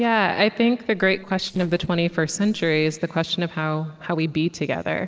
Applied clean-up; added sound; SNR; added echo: neural separator model SepFormer DNS4.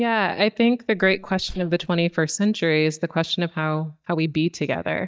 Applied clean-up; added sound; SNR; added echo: neural mask model DeepFilterNet 3.